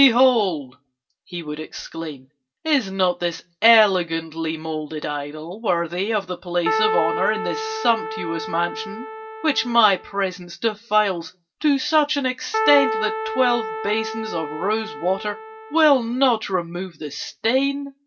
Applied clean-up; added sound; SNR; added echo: none; Keyboard (musical); 5 dB; reverberation time 0.1 s.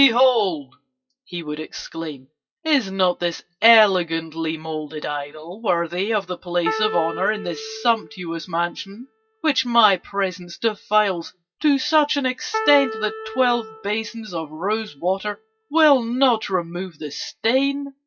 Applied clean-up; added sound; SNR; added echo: classical method WPE with log-MMSE.